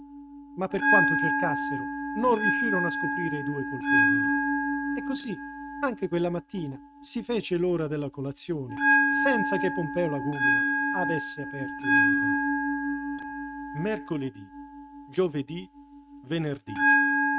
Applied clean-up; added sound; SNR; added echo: neural mask model RNNoise.